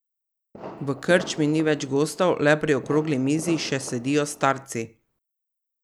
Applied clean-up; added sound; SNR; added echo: none; Fireworks; 16 dB; none.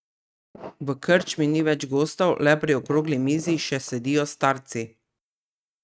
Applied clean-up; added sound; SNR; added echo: neural mask model RNNoise.